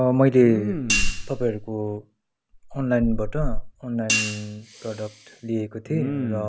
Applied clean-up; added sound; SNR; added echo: none; Hi-hat + Respiratory sounds; 3 dB; none.